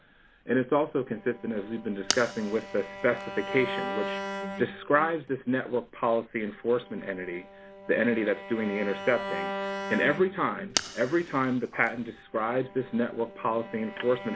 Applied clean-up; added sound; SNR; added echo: none; Fire + Bowed string instrument; 9 dB; none.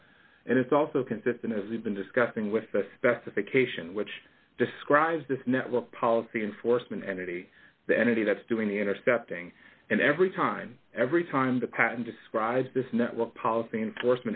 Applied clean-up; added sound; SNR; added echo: none; none; none; none.